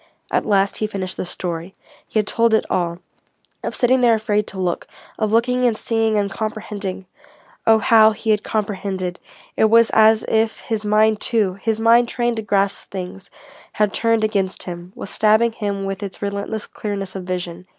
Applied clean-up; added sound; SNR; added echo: none; none; none; none.